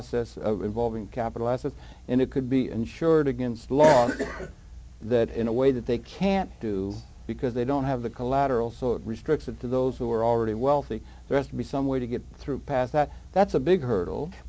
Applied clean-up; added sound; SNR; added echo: none; none; none; none.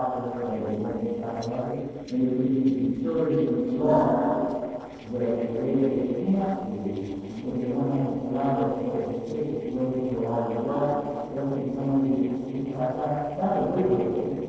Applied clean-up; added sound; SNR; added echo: neural separator model SepFormer DNS4.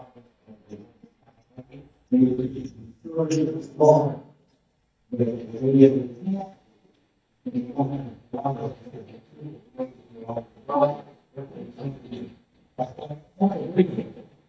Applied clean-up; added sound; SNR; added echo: neural mask model DeepFilterNet 3.